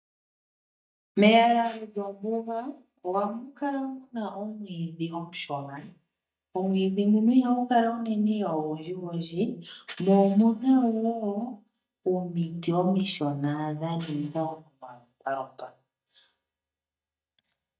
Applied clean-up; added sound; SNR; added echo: neural mask model DeepFilterNet 3.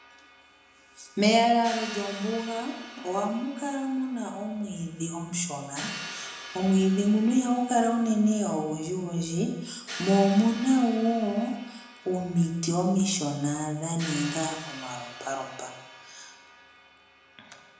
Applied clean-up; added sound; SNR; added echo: none; Crash cymbal; 16 dB; reverberation time 0.8 s.